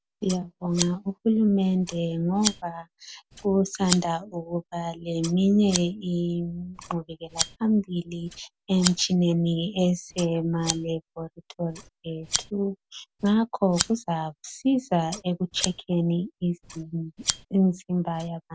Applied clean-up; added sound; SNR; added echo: none; Scissors; 11 dB; none.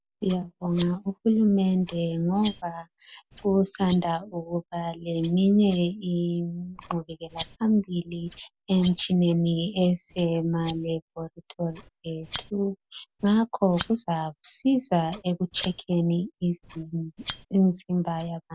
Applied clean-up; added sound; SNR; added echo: neural mask model Resemble Enhance denoiser.